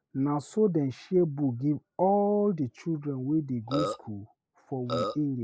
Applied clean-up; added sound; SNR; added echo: neural mask model Resemble Enhance denoiser.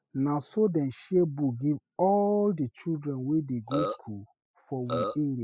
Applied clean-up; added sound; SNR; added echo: classical method spectral subtraction.